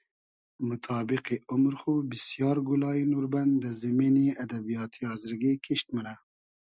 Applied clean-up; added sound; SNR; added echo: none; none; none; none.